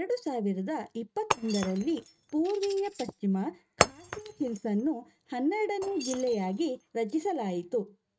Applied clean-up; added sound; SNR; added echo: neural mask model RNNoise.